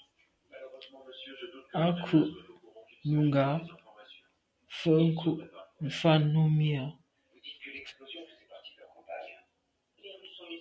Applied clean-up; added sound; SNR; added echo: none; none; none; none.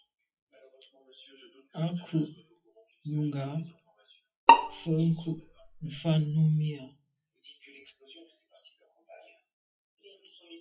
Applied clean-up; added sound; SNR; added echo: classical method WPE with log-MMSE.